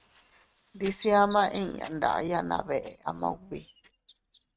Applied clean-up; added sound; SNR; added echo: neural mask model RNNoise.